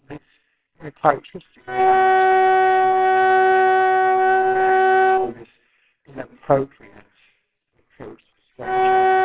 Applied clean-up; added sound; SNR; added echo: neural separator model SepFormer WHAMR!.